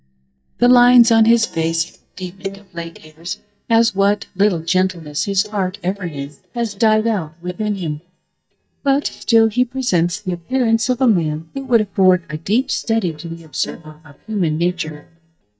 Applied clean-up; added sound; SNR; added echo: neural mask model DeepFilterNet 3.